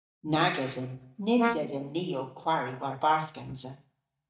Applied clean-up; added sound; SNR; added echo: neural mask model DeepFilterNet 3.